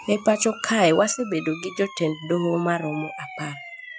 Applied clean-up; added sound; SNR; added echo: classical method Wiener filter.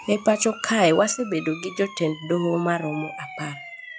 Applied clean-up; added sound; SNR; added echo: classical method log-MMSE.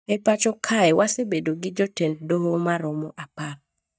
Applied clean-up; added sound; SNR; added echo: neural mask model DeepFilterNet 3.